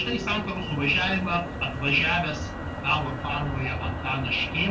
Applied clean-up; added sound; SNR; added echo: none; Motor vehicle (road); 5 dB; reverberation time 0.2 s.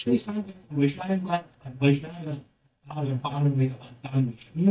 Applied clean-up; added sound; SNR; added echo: neural mask model DeepFilterNet 3.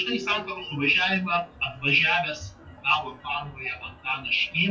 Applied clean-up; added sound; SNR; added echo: classical method WPE with log-MMSE.